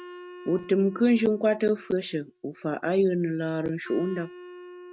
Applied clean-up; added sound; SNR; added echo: neural mask model RNNoise.